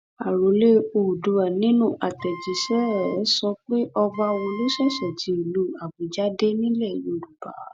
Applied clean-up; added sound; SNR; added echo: none; Wind instrument, woodwind instrument; 16 dB; none.